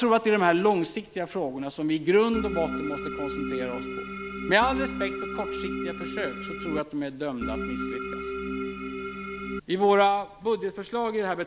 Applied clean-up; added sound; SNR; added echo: none; Organ; 5 dB; none.